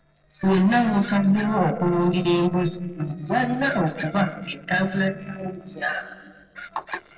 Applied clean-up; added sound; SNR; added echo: neural separator model SepFormer DNS4.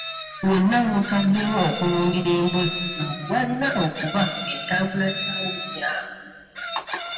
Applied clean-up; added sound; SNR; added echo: none; Chicken, rooster; 9 dB; reverberation time 2.1 s.